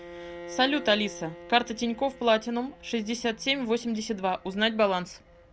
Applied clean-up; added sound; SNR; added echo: none; Bowed string instrument; 17 dB; none.